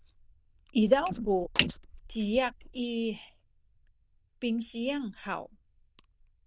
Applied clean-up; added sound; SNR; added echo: neural diffusion model UNIVERSE++.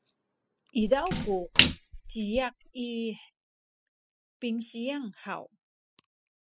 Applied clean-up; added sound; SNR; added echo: classical method spectral subtraction.